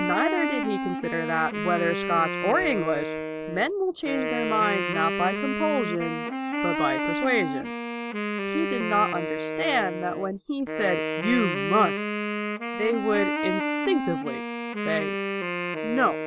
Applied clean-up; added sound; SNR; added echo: none; Wind instrument, woodwind instrument; 2 dB; none.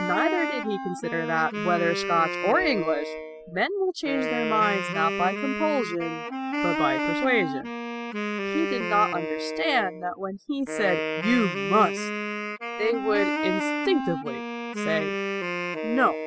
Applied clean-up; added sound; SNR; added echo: classical method spectral subtraction.